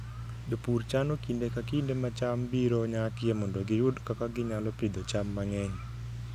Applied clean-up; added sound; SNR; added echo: none; none; none; none.